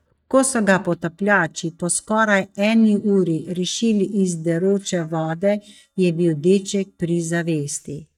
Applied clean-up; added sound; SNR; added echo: neural mask model DeepFilterNet 3.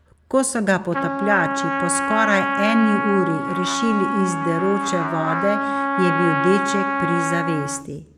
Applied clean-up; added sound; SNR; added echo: none; Trumpet; 2 dB; none.